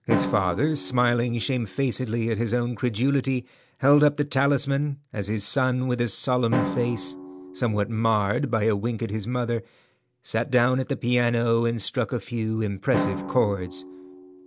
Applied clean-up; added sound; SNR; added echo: none; Drum; 12 dB; none.